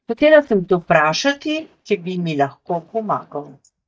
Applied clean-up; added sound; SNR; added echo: neural mask model DeepFilterNet 3.